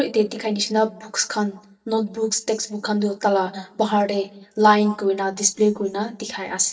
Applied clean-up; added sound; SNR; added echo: neural mask model DeepFilterNet 3.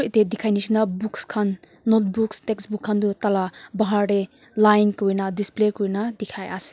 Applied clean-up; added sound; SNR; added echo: none; none; none; none.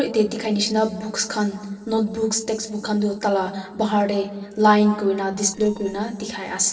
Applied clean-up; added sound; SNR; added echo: neural separator model SepFormer DNS4.